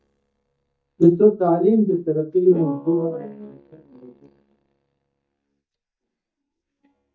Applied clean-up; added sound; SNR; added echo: neural mask model DeepFilterNet 3.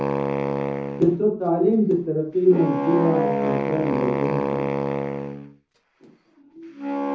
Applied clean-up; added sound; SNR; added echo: none; Wind instrument, woodwind instrument; 2 dB; reverberation time 0.6 s.